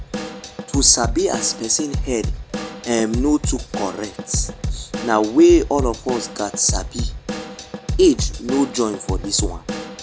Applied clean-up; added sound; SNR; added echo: none; Drum / Drum kit; 6 dB; none.